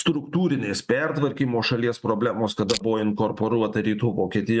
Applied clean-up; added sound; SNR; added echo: neural mask model RNNoise.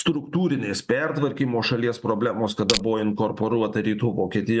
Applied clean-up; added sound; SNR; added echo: none; Crushing; 3 dB; none.